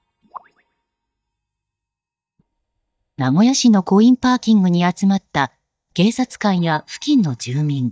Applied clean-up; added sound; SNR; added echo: neural mask model DeepFilterNet 3.